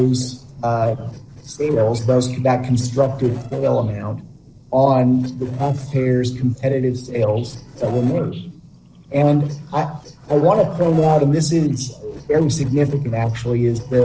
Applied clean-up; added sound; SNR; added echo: neural separator model SepFormer DNS4.